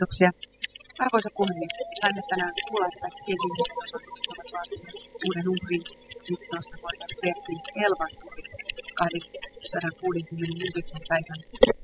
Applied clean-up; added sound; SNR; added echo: classical method spectral subtraction.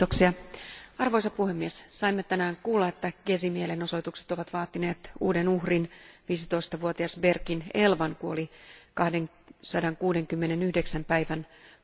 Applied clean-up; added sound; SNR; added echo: none; none; none; none.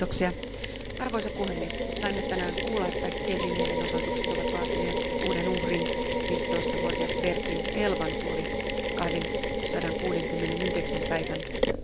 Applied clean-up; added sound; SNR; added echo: none; Mechanisms; -4 dB; none.